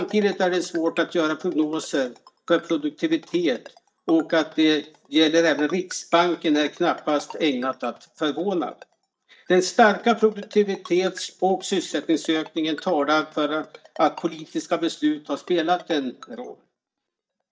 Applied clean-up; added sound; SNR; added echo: neural mask model DeepFilterNet 3.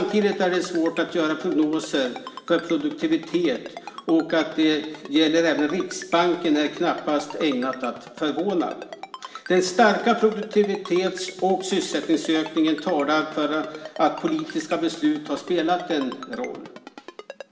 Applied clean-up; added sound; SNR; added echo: none; Ringtone; 17 dB; reverberation time 1.0 s.